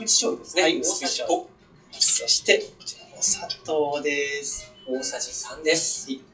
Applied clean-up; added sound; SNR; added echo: classical method WPE with log-MMSE.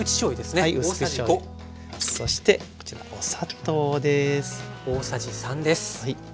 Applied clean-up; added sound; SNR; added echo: none; none; none; none.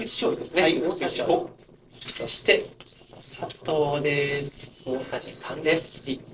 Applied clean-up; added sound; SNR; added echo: neural separator model SepFormer DNS4.